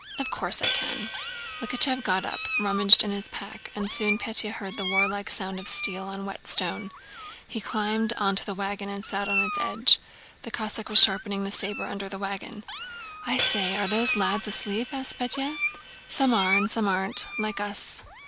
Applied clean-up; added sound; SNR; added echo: none; Hi-hat + Meow; 5 dB; none.